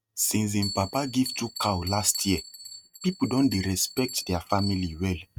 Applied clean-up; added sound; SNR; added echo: neural mask model RNNoise.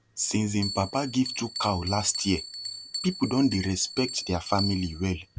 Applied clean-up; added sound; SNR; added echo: none; Bell; 10 dB; none.